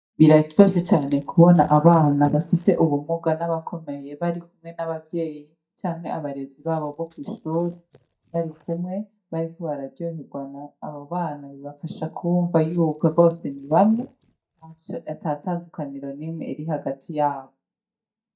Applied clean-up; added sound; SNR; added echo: neural mask model DeepFilterNet 3.